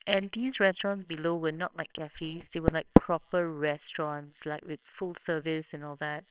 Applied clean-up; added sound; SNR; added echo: neural separator model SepFormer WHAMR!.